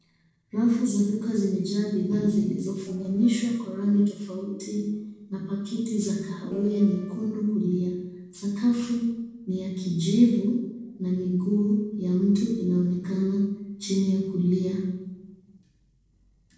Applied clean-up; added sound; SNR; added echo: neural separator model SepFormer DNS4.